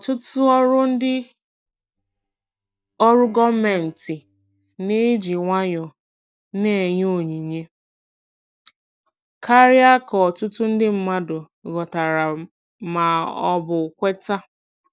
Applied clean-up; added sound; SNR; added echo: neural mask model DeepFilterNet 3.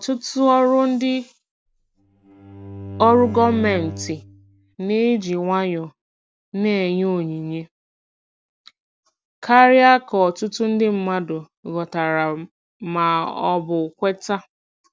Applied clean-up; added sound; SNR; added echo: none; Bowed string instrument; 12 dB; none.